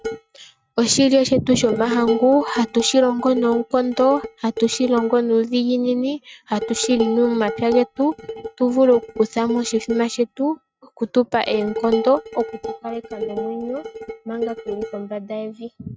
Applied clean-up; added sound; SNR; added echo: neural mask model RNNoise.